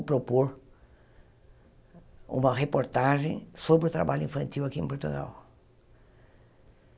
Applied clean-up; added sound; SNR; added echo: none; none; none; none.